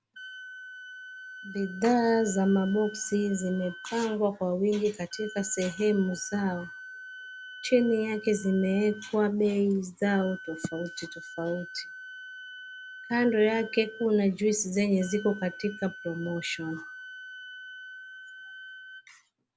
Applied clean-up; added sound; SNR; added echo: none; Wind instrument, woodwind instrument; 16 dB; none.